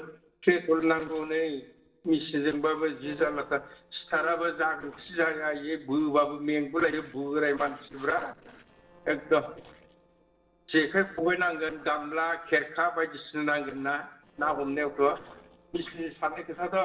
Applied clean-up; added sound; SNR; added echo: neural separator model SepFormer DNS4.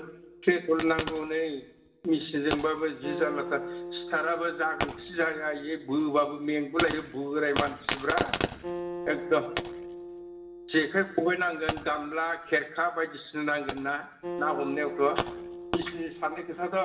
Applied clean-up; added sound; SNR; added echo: none; Acoustic guitar; 12 dB; reverberation time 0.8 s.